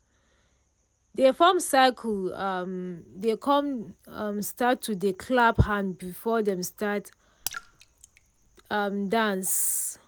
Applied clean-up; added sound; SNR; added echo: none; Raindrop / Splash, splatter; 15 dB; none.